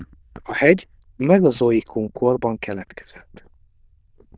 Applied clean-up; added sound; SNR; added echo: neural diffusion model UNIVERSE++.